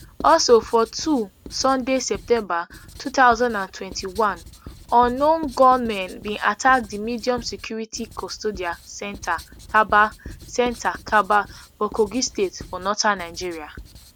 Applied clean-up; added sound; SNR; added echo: none; Writing; 20 dB; none.